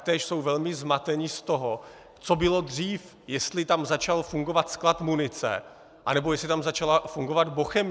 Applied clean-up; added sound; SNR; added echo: none; none; none; none.